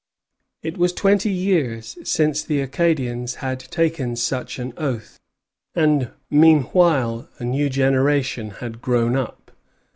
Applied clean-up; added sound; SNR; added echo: none; none; none; none.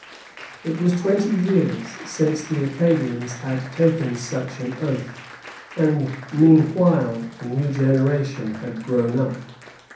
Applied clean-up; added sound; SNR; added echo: none; Applause; 19 dB; reverberation time 0.6 s.